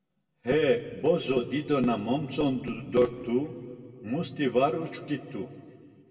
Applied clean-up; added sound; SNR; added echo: none; none; none; reverberation time 2.0 s.